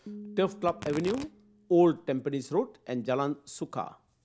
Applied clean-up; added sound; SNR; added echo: none; Tearing + Piano; 17 dB; none.